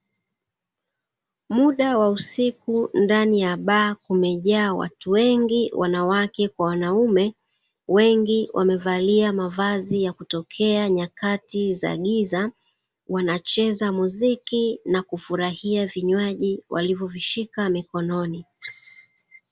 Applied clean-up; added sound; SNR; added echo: none; none; none; none.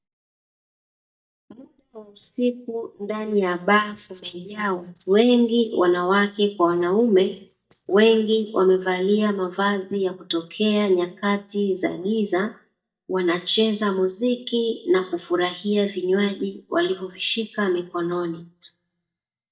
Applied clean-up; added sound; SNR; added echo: neural mask model DeepFilterNet 3.